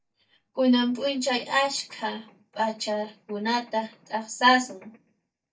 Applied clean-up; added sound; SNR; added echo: neural mask model DeepFilterNet 3.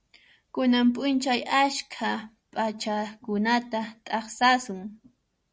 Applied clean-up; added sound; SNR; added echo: none; none; none; none.